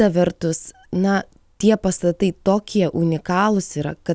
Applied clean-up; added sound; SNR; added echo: none; none; none; none.